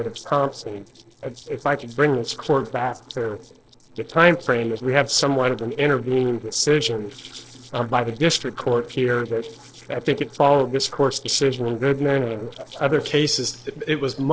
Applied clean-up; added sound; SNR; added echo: neural separator model SepFormer DNS4.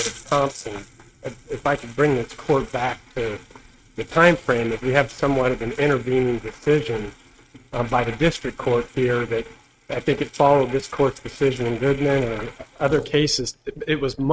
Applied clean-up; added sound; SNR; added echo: neural mask model RNNoise.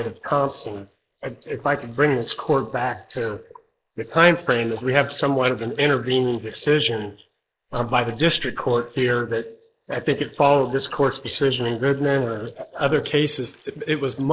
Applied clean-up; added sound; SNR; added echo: neural mask model Resemble Enhance denoiser.